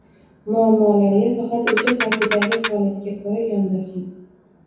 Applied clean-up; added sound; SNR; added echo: none; Ratchet, pawl; 1 dB; reverberation time 0.9 s.